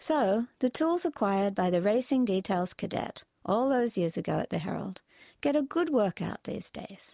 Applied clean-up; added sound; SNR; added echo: none; none; none; none.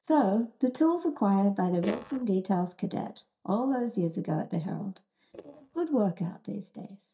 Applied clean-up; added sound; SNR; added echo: neural mask model DeepFilterNet 3.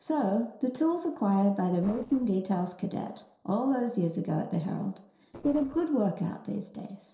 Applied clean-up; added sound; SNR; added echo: neural separator model SepFormer DNS4.